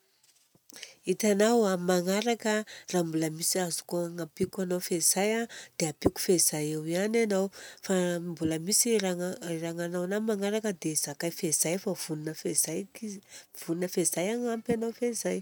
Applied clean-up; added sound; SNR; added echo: none; none; none; none.